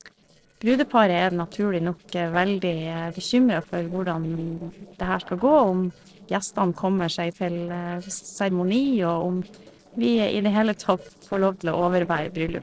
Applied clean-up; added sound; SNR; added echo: neural separator model SepFormer DNS4.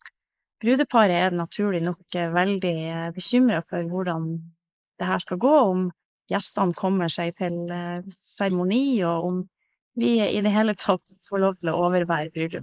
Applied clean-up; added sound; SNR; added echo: neural mask model Resemble Enhance denoiser.